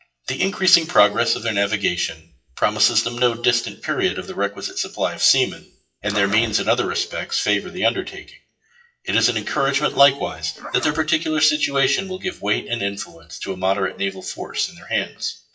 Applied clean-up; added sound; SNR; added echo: classical method WPE with log-MMSE.